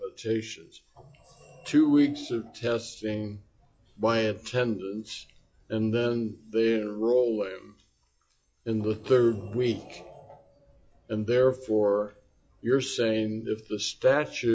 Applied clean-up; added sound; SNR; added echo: classical method log-MMSE.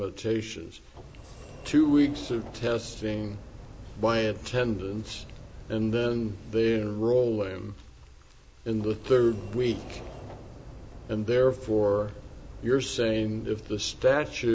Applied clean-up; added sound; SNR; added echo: none; Sliding door; 17 dB; none.